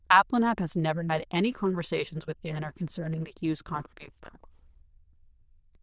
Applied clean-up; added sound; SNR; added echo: neural diffusion model UNIVERSE++.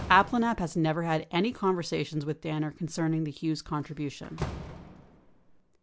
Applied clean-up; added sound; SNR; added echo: none; Slam; 15 dB; none.